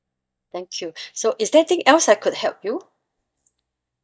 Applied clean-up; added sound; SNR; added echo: neural mask model DeepFilterNet 3.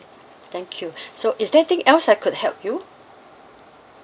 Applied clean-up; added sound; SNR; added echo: none; none; none; none.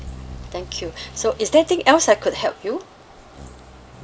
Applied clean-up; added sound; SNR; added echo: none; Bird vocalization, bird call, bird song; 18 dB; none.